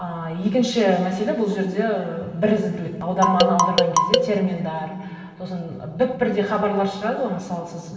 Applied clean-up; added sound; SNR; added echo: none; Marimba, xylophone; -2 dB; reverberation time 2.6 s.